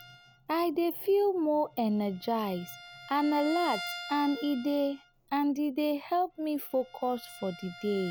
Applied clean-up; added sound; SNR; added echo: none; Bowed string instrument; 16 dB; none.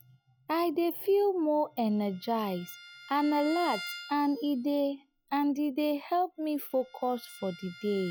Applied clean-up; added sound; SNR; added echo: classical method log-MMSE.